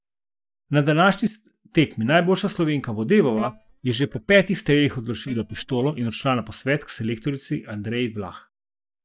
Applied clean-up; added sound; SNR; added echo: neural mask model DeepFilterNet 3.